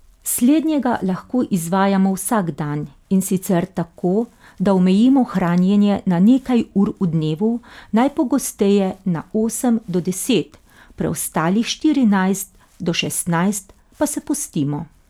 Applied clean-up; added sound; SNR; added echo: none; none; none; none.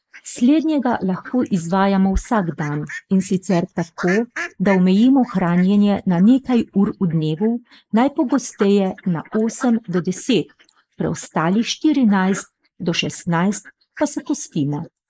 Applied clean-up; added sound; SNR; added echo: neural mask model Resemble Enhance denoiser.